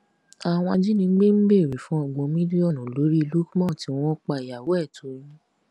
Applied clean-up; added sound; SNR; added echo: none; none; none; none.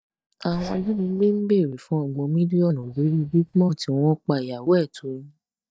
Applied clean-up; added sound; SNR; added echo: neural mask model DeepFilterNet 3.